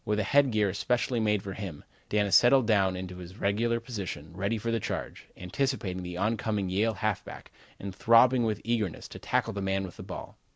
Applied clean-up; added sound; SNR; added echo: none; none; none; none.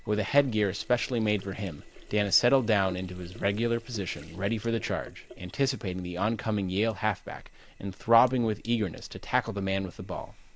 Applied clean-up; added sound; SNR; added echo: none; Sink (filling or washing); 19 dB; none.